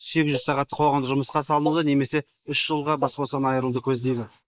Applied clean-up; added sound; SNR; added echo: neural mask model Resemble Enhance denoiser.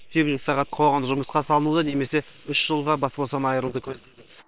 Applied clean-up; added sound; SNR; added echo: neural separator model SepFormer WHAM!.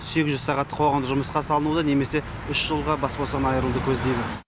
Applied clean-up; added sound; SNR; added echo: none; none; none; none.